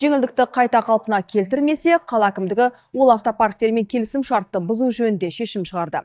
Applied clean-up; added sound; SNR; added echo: neural mask model DeepFilterNet 3.